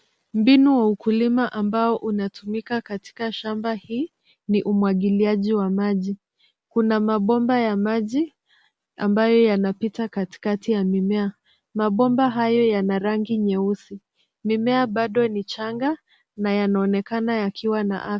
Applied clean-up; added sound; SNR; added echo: none; none; none; none.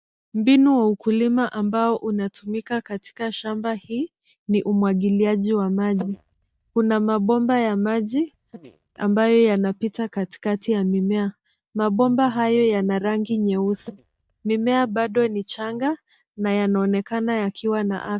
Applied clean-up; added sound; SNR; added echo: neural mask model DeepFilterNet 3.